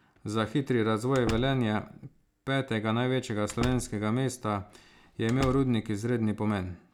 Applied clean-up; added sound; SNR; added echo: none; Slam; 12 dB; none.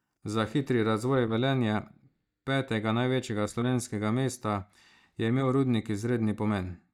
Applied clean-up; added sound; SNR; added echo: neural mask model DeepFilterNet 3.